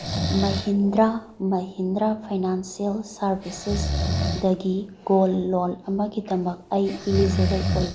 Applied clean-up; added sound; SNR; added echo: none; Breathing; 5 dB; none.